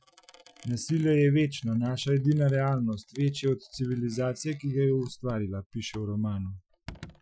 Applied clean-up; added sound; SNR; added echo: classical method Wiener filter.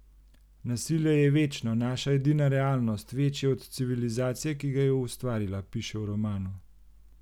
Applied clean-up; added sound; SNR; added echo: none; none; none; none.